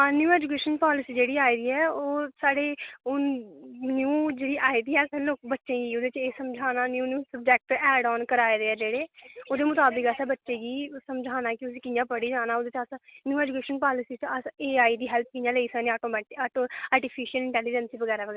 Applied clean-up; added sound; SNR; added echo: none; none; none; none.